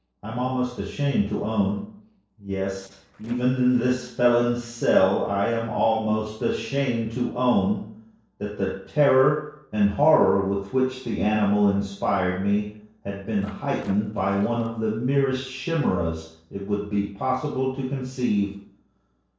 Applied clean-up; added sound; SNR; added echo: neural separator model SepFormer DNS4.